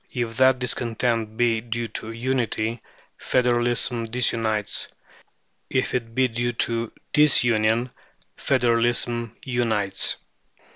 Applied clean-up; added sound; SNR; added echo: none; none; none; none.